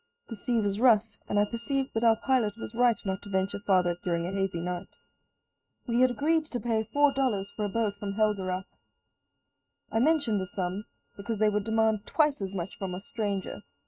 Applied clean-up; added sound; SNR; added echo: neural mask model RNNoise.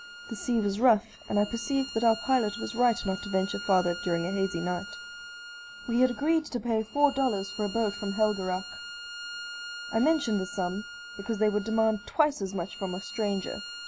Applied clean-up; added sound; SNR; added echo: none; Bowed string instrument; 13 dB; none.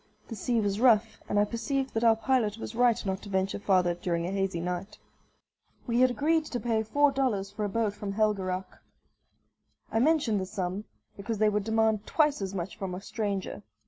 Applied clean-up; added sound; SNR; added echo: none; none; none; none.